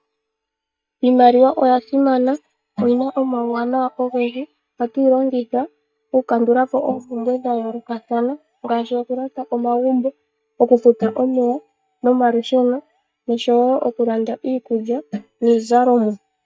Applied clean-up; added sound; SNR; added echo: neural mask model DeepFilterNet 3.